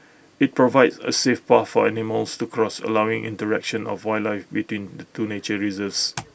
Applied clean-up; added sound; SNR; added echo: none; none; none; none.